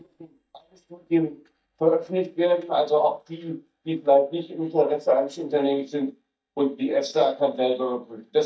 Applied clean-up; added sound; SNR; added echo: neural mask model DeepFilterNet 3.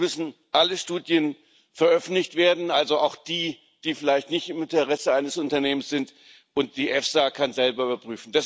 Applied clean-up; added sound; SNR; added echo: none; none; none; none.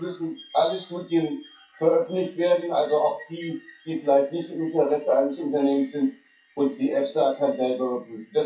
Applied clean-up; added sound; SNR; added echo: classical method WPE with log-MMSE.